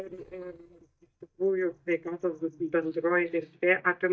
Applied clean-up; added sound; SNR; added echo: neural mask model DeepFilterNet 3.